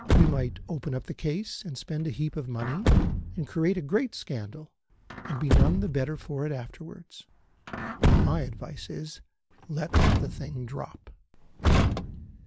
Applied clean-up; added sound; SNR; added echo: none; Truck; -4 dB; none.